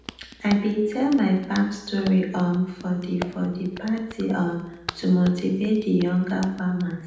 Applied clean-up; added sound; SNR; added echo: none; Hands; 18 dB; reverberation time 0.8 s.